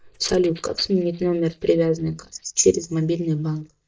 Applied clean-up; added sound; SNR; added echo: neural mask model DeepFilterNet 3.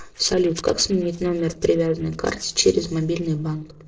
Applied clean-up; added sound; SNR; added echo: neural separator model SepFormer DNS4.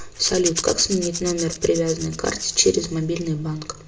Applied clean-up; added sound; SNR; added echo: none; Rattle / Rattle (instrument); 9 dB; reverberation time 0.5 s.